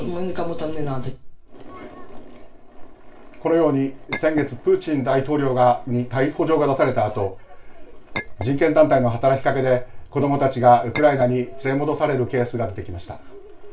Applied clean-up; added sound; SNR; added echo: none; Chink, clink; 14 dB; reverberation time 0.3 s.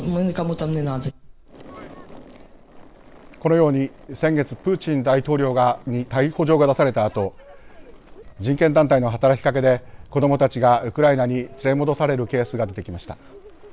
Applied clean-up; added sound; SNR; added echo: none; none; none; none.